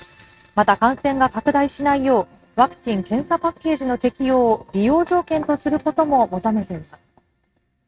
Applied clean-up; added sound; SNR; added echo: neural mask model RNNoise.